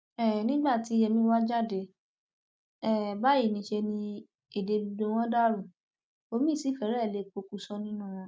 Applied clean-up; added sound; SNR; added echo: none; none; none; none.